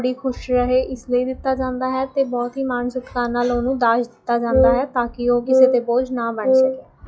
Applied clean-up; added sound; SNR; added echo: classical method log-MMSE.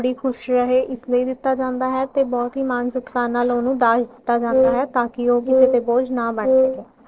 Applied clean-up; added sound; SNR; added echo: neural separator model SepFormer DNS4.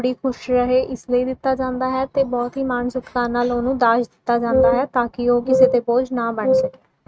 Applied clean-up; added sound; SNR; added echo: neural mask model RNNoise.